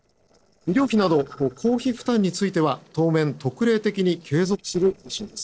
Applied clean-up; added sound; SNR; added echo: neural separator model SepFormer DNS4.